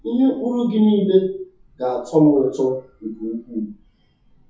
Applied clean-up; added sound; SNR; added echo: classical method WPE with log-MMSE.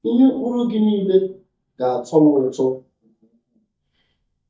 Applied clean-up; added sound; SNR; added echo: neural mask model DeepFilterNet 3.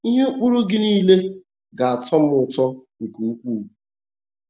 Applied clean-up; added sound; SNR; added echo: none; none; none; none.